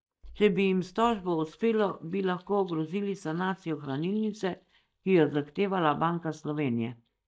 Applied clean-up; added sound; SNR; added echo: neural mask model DeepFilterNet 3.